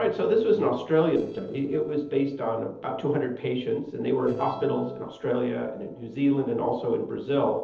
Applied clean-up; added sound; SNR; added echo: neural separator model SepFormer DNS4.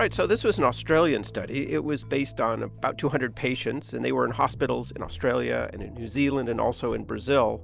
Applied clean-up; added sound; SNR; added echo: none; none; none; none.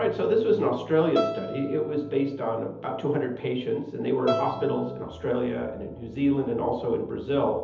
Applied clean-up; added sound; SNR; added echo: none; Bowed string instrument; 10 dB; reverberation time 0.8 s.